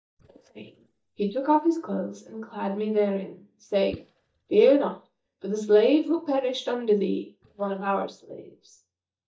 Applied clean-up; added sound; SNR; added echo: neural mask model DeepFilterNet 3.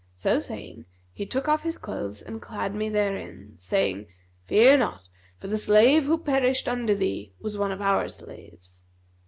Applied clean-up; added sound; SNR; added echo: none; none; none; none.